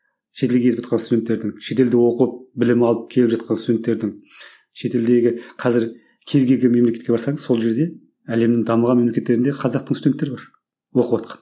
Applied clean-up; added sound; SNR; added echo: none; none; none; none.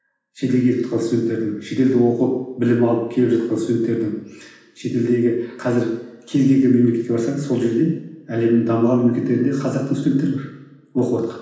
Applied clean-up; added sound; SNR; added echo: none; none; none; reverberation time 0.9 s.